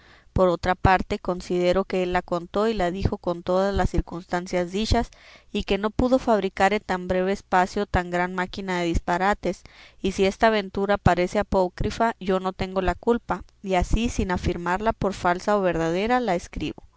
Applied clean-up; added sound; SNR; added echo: none; none; none; none.